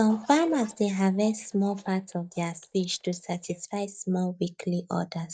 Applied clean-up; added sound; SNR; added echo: neural mask model DeepFilterNet 3.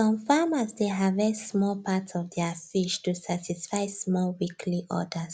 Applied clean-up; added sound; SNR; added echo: none; none; none; none.